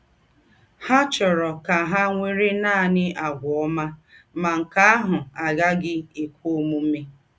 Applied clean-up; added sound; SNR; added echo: none; none; none; none.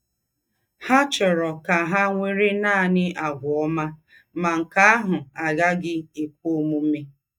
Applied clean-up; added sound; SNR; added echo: neural mask model DeepFilterNet 3.